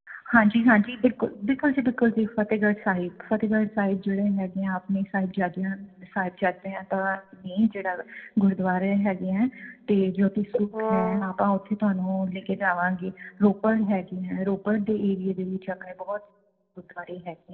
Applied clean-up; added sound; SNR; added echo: neural separator model SepFormer DNS4.